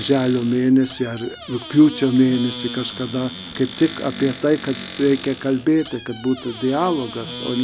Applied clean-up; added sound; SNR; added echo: none; Squeak / Cupboard open or close; 9 dB; none.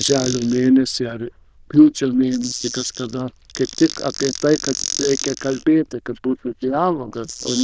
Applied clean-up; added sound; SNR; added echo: neural diffusion model UNIVERSE++.